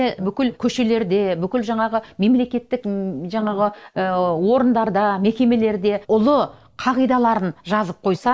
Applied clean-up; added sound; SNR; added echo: neural mask model Resemble Enhance denoiser.